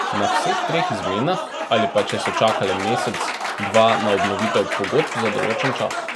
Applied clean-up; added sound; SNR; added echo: none; Applause; 1 dB; none.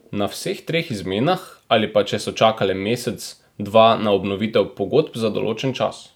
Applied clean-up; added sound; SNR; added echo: none; none; none; none.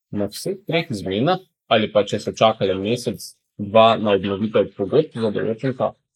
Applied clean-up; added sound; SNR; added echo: neural mask model Resemble Enhance denoiser.